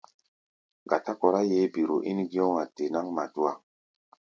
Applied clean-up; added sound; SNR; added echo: none; none; none; none.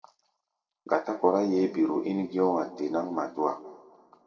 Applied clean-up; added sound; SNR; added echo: none; none; none; reverberation time 1.8 s.